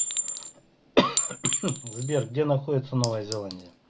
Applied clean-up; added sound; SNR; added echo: none; Chink, clink; 4 dB; none.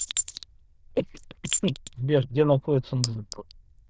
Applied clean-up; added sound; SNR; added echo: neural diffusion model UNIVERSE++.